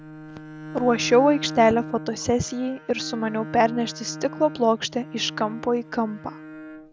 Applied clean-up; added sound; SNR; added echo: none; Bowed string instrument; 13 dB; none.